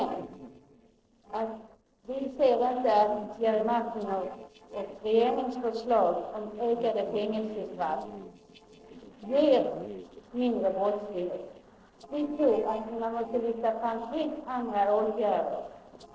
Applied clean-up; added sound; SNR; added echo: neural separator model SepFormer DNS4.